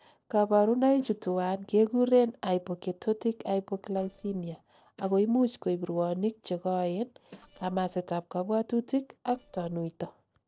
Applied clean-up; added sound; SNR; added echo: neural separator model SepFormer DNS4.